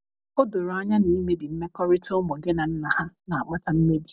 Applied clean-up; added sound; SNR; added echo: none; none; none; none.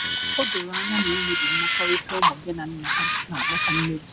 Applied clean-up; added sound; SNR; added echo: none; Camera; -5 dB; none.